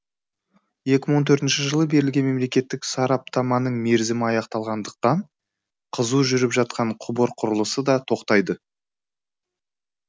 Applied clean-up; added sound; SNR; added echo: none; none; none; none.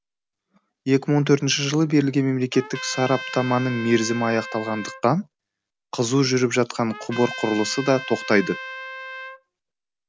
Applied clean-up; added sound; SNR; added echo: none; Trumpet; 12 dB; none.